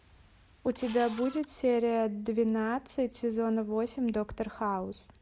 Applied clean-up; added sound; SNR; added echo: none; Camera; 18 dB; none.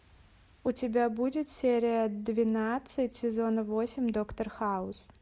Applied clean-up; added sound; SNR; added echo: none; none; none; none.